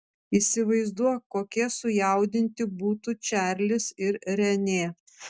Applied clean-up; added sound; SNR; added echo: none; none; none; none.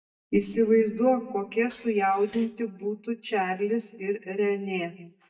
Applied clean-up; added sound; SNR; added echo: neural mask model DeepFilterNet 3.